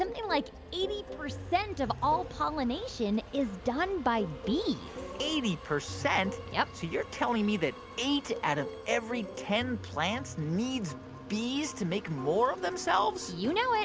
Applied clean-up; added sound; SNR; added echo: none; Tabla + Subway, metro, underground; 15 dB; none.